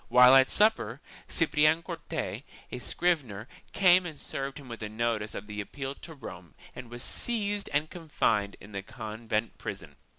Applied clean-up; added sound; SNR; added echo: none; none; none; none.